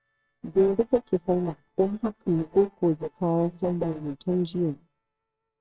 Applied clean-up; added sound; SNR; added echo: neural separator model SepFormer WHAMR!.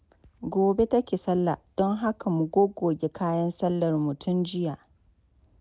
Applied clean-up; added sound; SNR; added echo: none; none; none; none.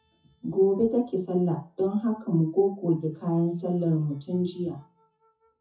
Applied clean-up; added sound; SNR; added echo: classical method WPE with log-MMSE.